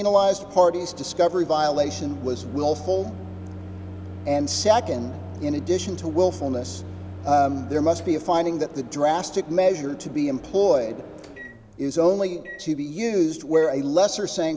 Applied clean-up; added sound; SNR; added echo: none; Microwave oven; 14 dB; none.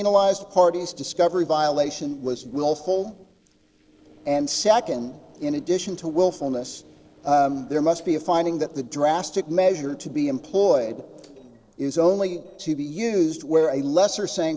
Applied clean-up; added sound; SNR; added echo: neural separator model SepFormer DNS4.